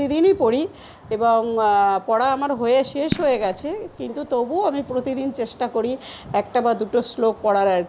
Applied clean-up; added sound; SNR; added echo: none; Fireworks; 13 dB; none.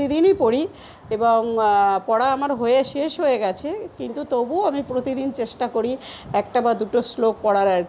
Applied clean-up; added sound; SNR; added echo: none; none; none; none.